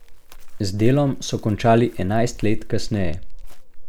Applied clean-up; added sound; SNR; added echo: none; Chirp, tweet; 3 dB; none.